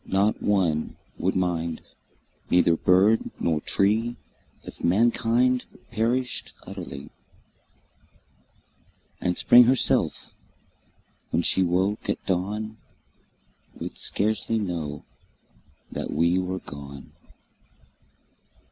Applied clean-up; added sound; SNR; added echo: none; none; none; none.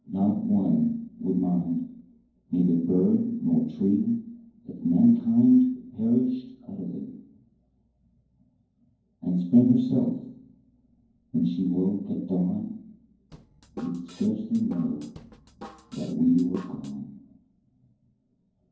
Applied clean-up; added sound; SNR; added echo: neural separator model SepFormer DNS4.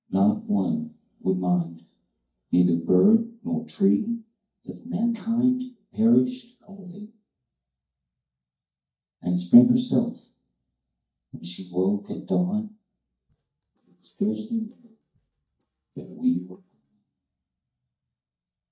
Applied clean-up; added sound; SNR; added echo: neural mask model DeepFilterNet 3.